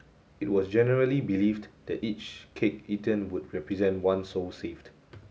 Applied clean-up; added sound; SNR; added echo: none; none; none; none.